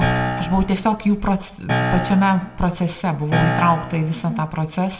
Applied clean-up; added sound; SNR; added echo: none; Piano; 5 dB; reverberation time 0.7 s.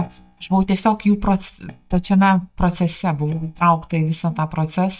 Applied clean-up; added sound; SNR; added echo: neural mask model DeepFilterNet 3.